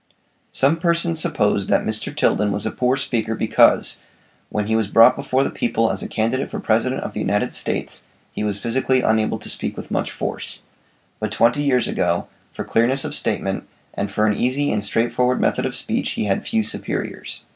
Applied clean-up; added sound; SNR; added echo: none; none; none; none.